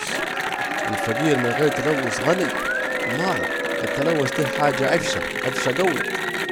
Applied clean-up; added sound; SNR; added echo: none; Applause / Cheering; 0 dB; none.